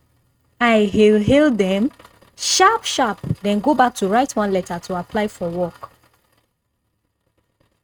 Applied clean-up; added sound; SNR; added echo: neural mask model RNNoise.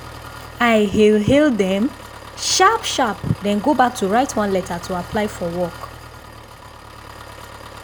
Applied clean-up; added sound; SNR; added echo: none; Engine; 16 dB; none.